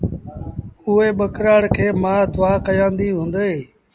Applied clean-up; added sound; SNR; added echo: none; none; none; none.